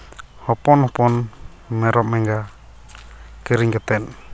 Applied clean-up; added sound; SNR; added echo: none; none; none; none.